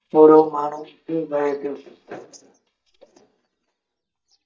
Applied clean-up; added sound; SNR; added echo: neural mask model DeepFilterNet 3.